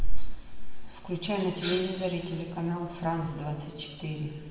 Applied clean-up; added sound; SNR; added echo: none; none; none; reverberation time 1.4 s.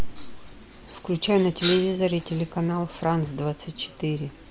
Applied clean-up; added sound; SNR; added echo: none; none; none; none.